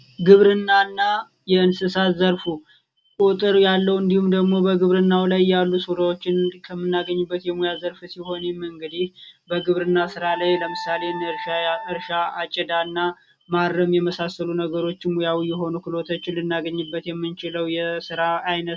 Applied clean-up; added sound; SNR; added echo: none; Wind instrument, woodwind instrument; 13 dB; none.